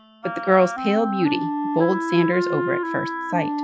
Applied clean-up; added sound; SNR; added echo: classical method log-MMSE.